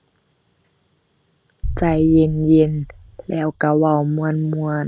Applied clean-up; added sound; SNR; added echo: none; Boom; 13 dB; none.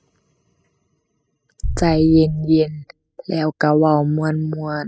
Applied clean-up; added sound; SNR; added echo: classical method spectral subtraction.